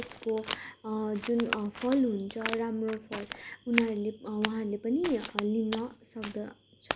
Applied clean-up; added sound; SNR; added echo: none; Crack; 6 dB; none.